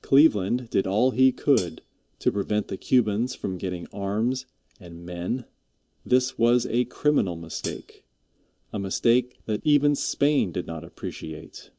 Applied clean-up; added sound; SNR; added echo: none; Hi-hat; 14 dB; none.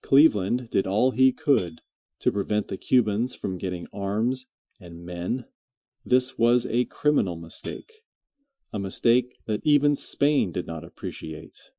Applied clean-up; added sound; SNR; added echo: classical method Wiener filter.